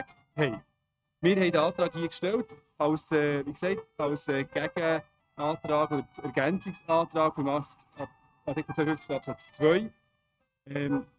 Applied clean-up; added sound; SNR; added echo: neural mask model RNNoise.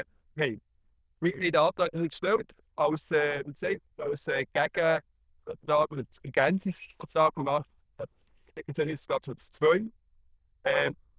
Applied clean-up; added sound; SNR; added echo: neural diffusion model UNIVERSE++.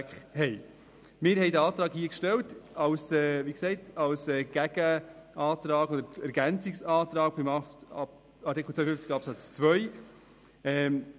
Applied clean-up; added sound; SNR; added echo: none; none; none; none.